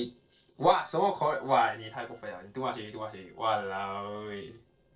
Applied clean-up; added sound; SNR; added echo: neural separator model SepFormer DNS4.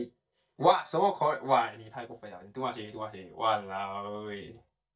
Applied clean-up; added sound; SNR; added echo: neural mask model DeepFilterNet 3.